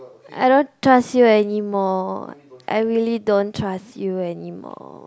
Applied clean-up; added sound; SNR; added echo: none; none; none; none.